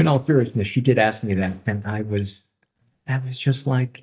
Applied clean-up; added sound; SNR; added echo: neural mask model DeepFilterNet 3.